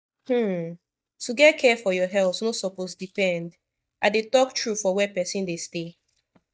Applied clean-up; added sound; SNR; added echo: neural mask model DeepFilterNet 3.